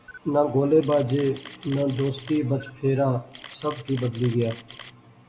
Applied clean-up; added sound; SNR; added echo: none; Camera; 20 dB; reverberation time 0.6 s.